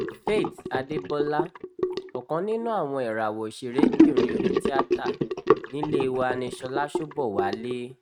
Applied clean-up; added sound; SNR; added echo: neural mask model RNNoise.